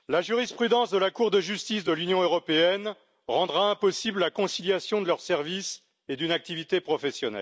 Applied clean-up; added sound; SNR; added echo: none; none; none; none.